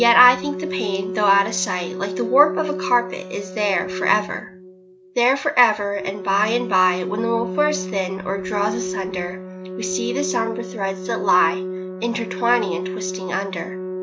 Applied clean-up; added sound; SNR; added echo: none; Organ; 7 dB; none.